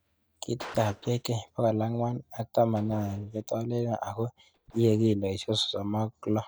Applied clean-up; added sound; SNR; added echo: neural mask model DeepFilterNet 3.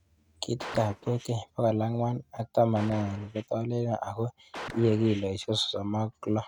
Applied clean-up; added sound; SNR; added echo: neural mask model RNNoise.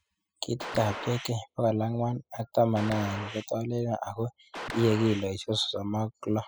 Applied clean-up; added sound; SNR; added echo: classical method spectral subtraction.